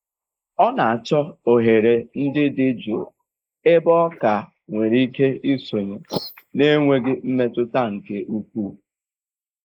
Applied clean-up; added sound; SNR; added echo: neural mask model Resemble Enhance denoiser.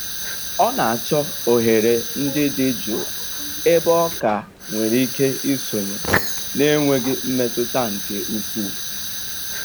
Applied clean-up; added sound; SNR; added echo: none; Fire; 5 dB; none.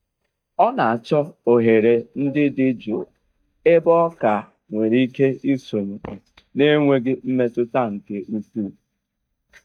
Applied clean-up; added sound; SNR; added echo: neural mask model DeepFilterNet 3.